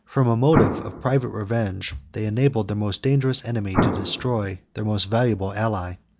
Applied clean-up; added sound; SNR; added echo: none; Explosion; 2 dB; none.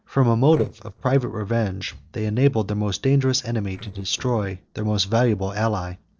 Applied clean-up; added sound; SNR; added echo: neural separator model SepFormer DNS4.